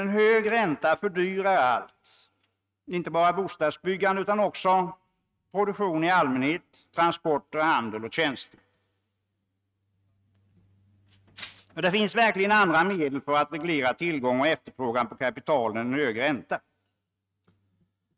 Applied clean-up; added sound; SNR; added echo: neural mask model RNNoise.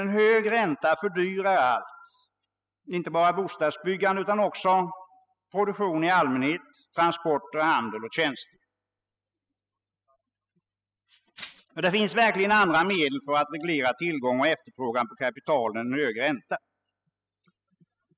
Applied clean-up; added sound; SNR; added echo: classical method spectral subtraction.